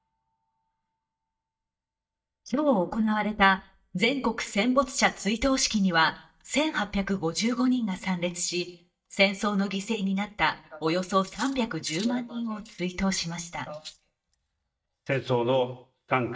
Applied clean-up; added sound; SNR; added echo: neural mask model DeepFilterNet 3.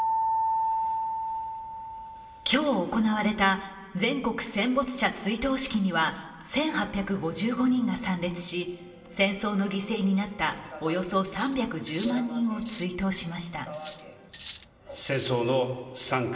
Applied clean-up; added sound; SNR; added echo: none; Cutlery, silverware; 12 dB; reverberation time 1.8 s.